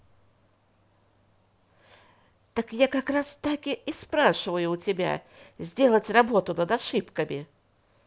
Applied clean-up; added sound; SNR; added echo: none; none; none; none.